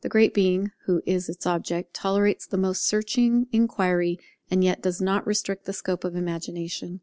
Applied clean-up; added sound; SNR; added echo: none; none; none; none.